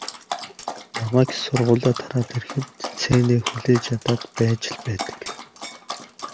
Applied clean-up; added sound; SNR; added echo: none; Dog; 11 dB; none.